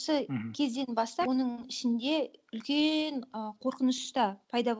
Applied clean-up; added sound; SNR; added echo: none; none; none; none.